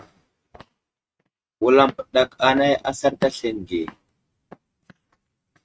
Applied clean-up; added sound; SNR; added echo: neural mask model RNNoise.